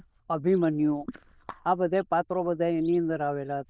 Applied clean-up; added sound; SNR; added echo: neural diffusion model UNIVERSE++.